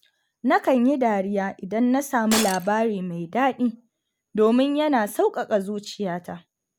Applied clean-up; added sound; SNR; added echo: none; Shatter; 7 dB; none.